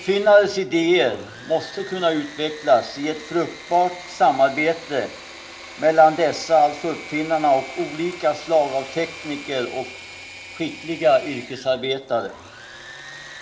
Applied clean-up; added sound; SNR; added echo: none; Engine / Mechanisms; 17 dB; reverberation time 0.7 s.